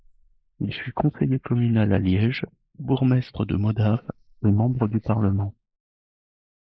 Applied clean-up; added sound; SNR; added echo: neural mask model Resemble Enhance denoiser.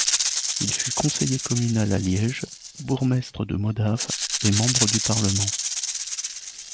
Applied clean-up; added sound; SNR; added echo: none; Rattle (instrument); 2 dB; none.